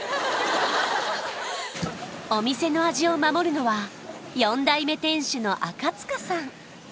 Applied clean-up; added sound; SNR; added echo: none; none; none; none.